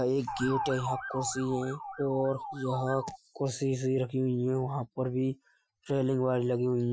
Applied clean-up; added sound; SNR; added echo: classical method Wiener filter.